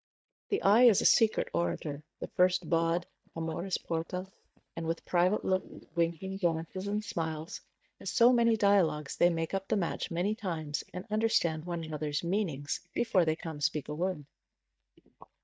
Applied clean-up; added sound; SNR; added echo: neural mask model DeepFilterNet 3.